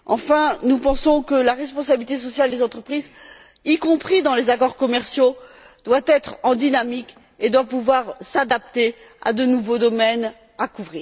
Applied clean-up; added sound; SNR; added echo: none; none; none; none.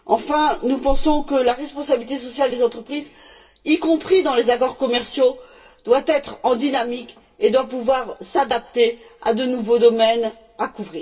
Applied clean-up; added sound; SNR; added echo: none; none; none; reverberation time 0.2 s.